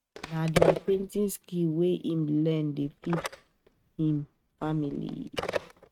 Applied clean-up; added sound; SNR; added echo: neural mask model RNNoise.